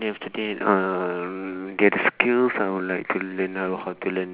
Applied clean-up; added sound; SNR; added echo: none; none; none; none.